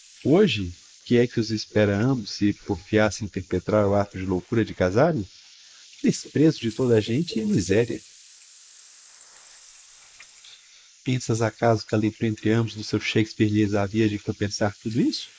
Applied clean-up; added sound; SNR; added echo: neural mask model Resemble Enhance denoiser.